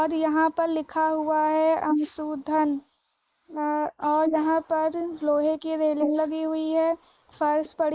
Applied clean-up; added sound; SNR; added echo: neural mask model Resemble Enhance denoiser.